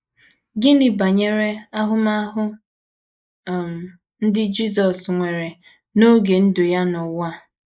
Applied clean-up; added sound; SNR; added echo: neural mask model Resemble Enhance denoiser.